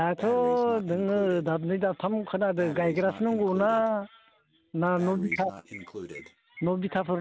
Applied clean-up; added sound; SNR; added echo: none; Breathing; 16 dB; none.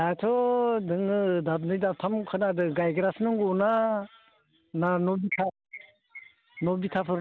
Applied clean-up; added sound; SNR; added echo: none; none; none; none.